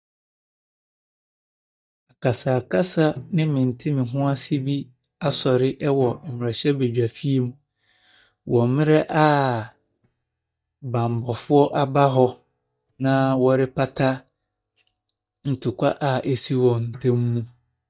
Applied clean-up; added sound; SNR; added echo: neural mask model DeepFilterNet 3.